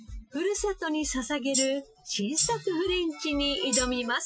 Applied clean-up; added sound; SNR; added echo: classical method Wiener filter.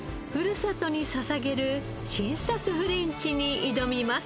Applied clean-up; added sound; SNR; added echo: none; none; none; none.